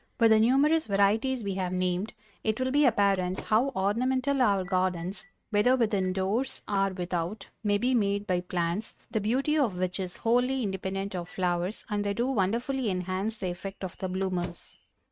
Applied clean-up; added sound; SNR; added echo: neural mask model RNNoise.